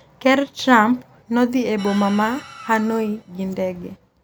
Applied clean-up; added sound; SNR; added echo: none; Organ + Car; 19 dB; none.